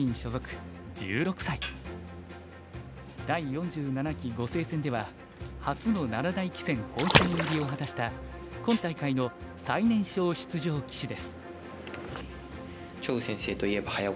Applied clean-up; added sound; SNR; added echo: none; Water / Splash, splatter; -2 dB; none.